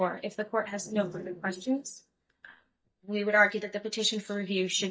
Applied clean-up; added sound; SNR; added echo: neural mask model DeepFilterNet 3.